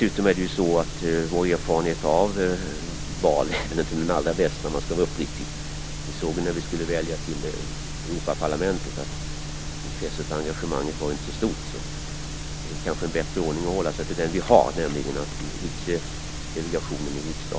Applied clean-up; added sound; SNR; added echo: none; none; none; none.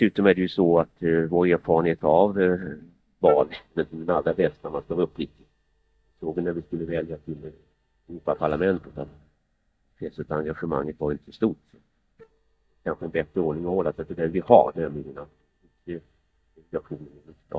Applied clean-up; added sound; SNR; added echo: neural mask model DeepFilterNet 3.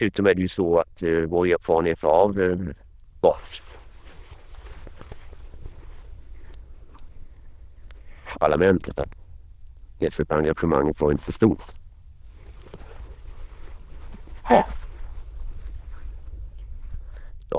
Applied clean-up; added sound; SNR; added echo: neural diffusion model UNIVERSE++.